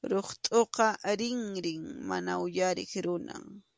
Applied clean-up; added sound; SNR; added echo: none; none; none; none.